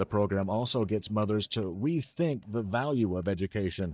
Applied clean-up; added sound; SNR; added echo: neural mask model DeepFilterNet 3.